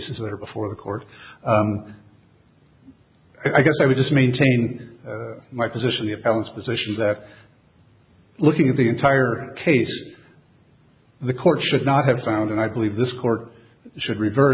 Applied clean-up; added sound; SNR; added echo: none; none; none; none.